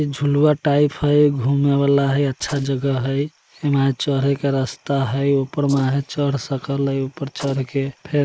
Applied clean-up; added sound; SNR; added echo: neural mask model Resemble Enhance denoiser.